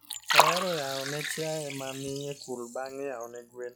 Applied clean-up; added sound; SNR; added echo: classical method log-MMSE.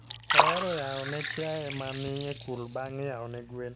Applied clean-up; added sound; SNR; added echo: none; Liquid; -3 dB; none.